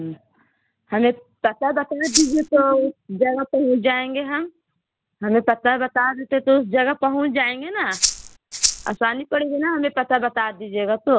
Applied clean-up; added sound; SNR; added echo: none; Rattle (instrument); 2 dB; none.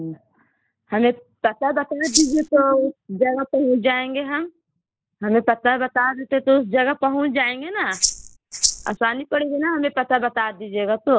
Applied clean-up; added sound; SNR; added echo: neural mask model Resemble Enhance denoiser.